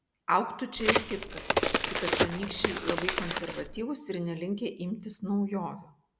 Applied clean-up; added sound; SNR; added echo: none; Crack; -4 dB; none.